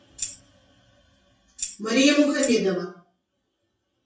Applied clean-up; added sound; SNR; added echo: classical method WPE with log-MMSE.